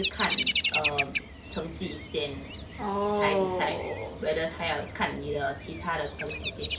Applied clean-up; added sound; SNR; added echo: none; Bird vocalization, bird call, bird song; 5 dB; none.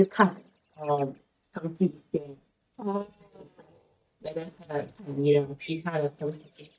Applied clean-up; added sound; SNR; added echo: neural mask model DeepFilterNet 3.